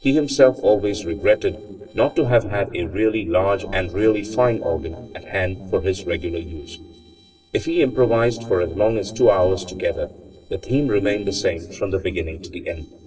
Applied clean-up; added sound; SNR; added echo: neural separator model SepFormer DNS4.